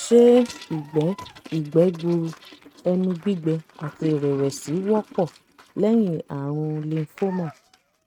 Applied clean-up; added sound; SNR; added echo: neural mask model RNNoise.